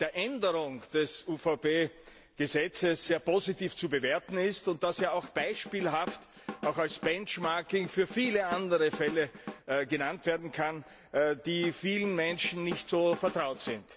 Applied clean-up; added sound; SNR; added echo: none; Drum / Drum kit; 13 dB; none.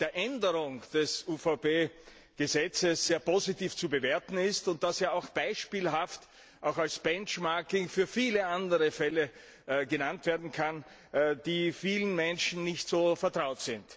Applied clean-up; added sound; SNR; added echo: none; none; none; none.